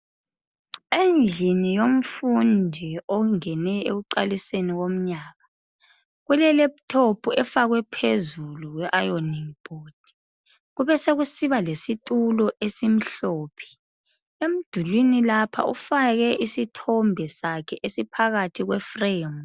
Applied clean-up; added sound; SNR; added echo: none; none; none; none.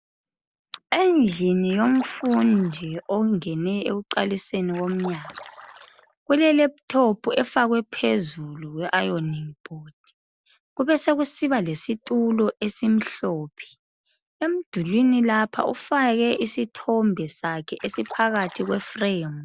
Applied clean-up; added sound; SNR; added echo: none; Splash, splatter; 18 dB; none.